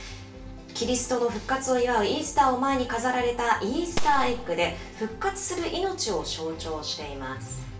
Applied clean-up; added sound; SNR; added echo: none; Gunshot, gunfire; 4 dB; reverberation time 0.3 s.